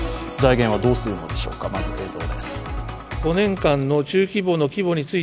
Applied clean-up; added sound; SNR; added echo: none; none; none; none.